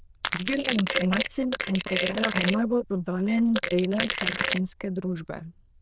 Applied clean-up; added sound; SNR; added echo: neural diffusion model UNIVERSE++.